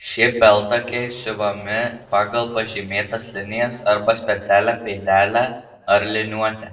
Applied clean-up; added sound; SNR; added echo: neural separator model SepFormer DNS4.